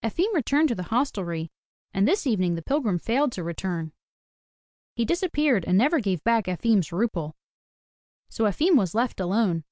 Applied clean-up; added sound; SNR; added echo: none; none; none; none.